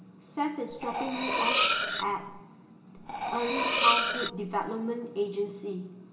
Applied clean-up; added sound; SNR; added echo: none; Cutlery, silverware; -3 dB; reverberation time 1.0 s.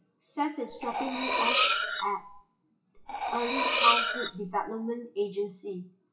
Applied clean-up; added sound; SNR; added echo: classical method WPE with log-MMSE.